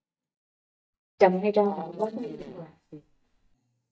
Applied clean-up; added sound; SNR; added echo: neural mask model DeepFilterNet 3.